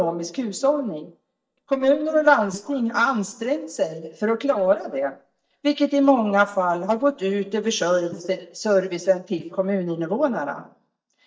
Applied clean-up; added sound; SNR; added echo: neural mask model DeepFilterNet 3.